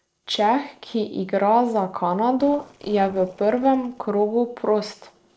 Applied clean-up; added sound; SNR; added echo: neural separator model SepFormer DNS4.